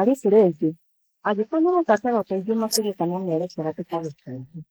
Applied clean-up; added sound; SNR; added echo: neural mask model Resemble Enhance denoiser.